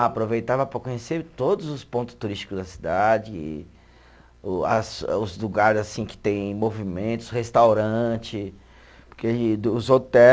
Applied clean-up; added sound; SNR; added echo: none; none; none; none.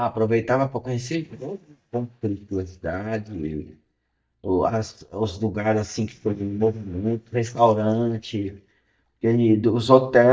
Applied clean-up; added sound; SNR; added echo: neural mask model DeepFilterNet 3.